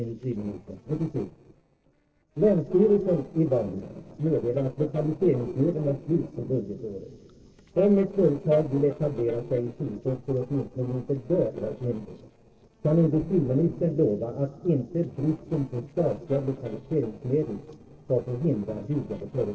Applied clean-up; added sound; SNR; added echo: neural separator model SepFormer DNS4.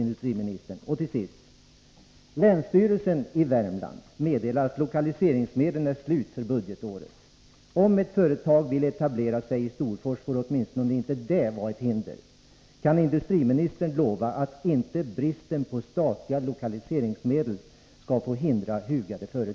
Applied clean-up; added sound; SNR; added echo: none; none; none; none.